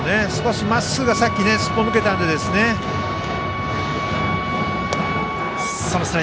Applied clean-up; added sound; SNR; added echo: none; Wind instrument, woodwind instrument; 7 dB; none.